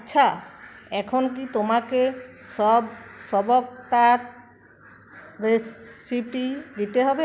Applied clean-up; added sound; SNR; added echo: none; none; none; none.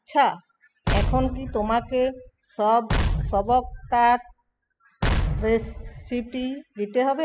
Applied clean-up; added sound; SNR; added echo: classical method spectral subtraction.